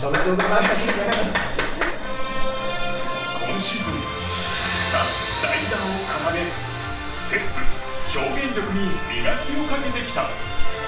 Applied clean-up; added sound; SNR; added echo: none; Cricket / Frog; 0 dB; reverberation time 0.5 s.